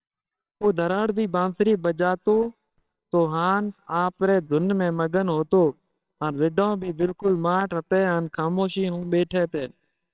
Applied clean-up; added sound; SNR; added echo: neural separator model SepFormer WHAMR!.